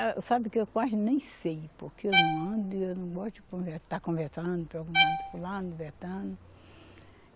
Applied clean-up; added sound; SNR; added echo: none; Bowed string instrument; 0 dB; none.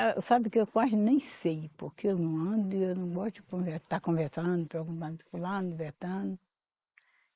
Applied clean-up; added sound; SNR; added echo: neural mask model Resemble Enhance denoiser.